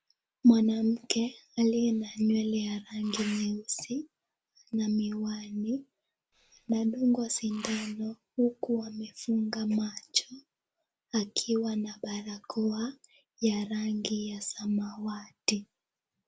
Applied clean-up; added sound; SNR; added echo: none; Sneeze; 17 dB; none.